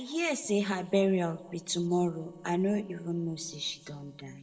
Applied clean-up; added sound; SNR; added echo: neural separator model SepFormer DNS4.